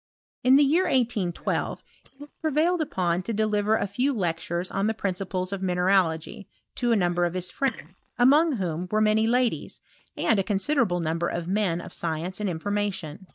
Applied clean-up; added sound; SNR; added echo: neural mask model DeepFilterNet 3.